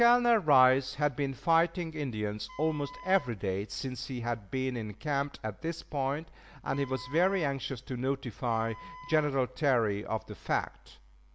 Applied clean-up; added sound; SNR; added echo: none; Wind instrument, woodwind instrument; 20 dB; none.